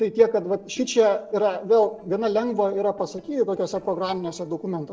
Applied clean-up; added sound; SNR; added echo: neural separator model SepFormer DNS4.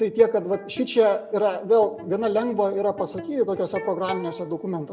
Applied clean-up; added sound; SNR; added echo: none; Electric guitar; 17 dB; reverberation time 0.6 s.